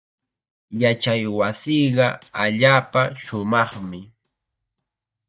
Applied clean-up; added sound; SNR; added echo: neural mask model DeepFilterNet 3.